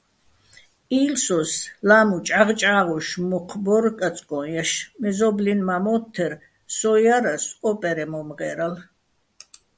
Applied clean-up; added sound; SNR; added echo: none; none; none; none.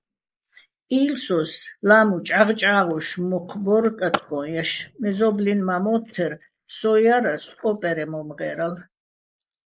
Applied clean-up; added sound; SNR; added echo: neural mask model Resemble Enhance denoiser.